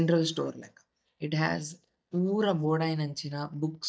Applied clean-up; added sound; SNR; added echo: neural mask model DeepFilterNet 3.